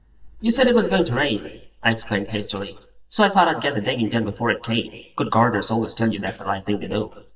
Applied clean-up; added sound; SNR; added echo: neural mask model DeepFilterNet 3.